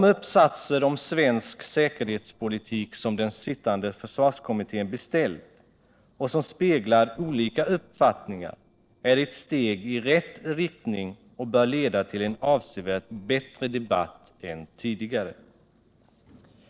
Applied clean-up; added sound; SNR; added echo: neural separator model SepFormer DNS4.